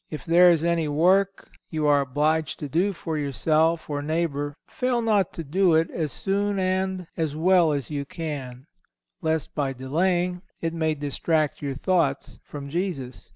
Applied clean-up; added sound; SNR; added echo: none; none; none; none.